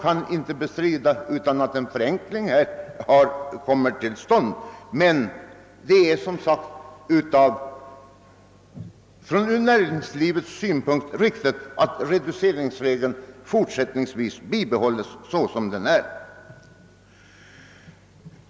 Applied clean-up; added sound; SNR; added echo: none; none; none; none.